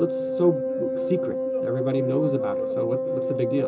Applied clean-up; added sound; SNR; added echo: none; Wind instrument, woodwind instrument; 0 dB; reverberation time 0.2 s.